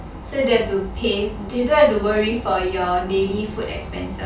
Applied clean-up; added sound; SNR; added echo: none; none; none; reverberation time 0.2 s.